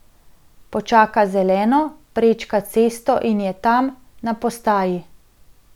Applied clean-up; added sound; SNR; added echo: none; none; none; none.